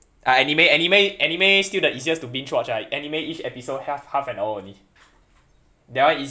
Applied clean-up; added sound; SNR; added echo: none; none; none; none.